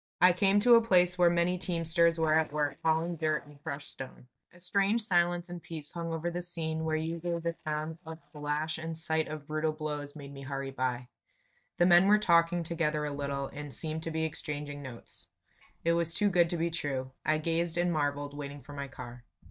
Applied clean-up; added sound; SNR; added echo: neural mask model DeepFilterNet 3.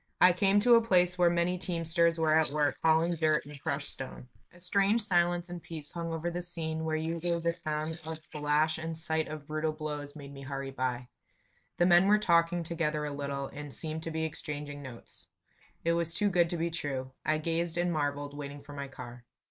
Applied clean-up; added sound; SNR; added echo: neural mask model Resemble Enhance denoiser.